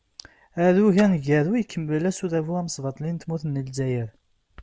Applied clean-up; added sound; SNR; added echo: none; Splash, splatter; 20 dB; none.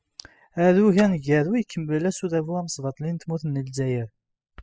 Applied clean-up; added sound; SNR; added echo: classical method spectral subtraction.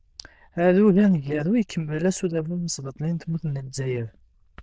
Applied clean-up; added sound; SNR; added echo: neural diffusion model UNIVERSE++.